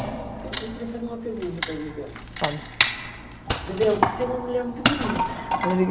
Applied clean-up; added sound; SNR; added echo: none; Wood; 0 dB; none.